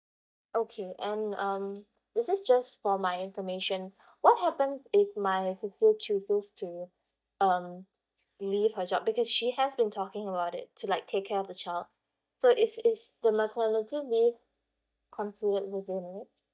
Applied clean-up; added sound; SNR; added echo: neural mask model DeepFilterNet 3.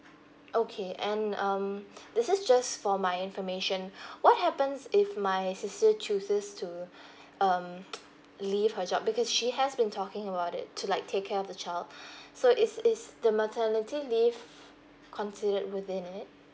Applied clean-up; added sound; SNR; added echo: none; none; none; none.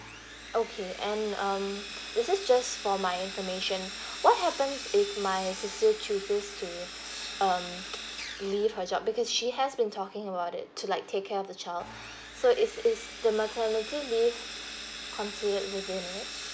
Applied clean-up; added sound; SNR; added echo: none; Sawing; 11 dB; none.